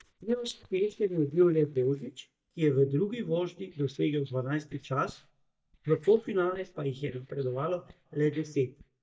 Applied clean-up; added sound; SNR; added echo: neural mask model DeepFilterNet 3.